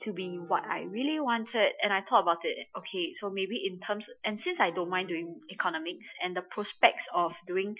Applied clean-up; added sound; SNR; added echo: classical method Wiener filter.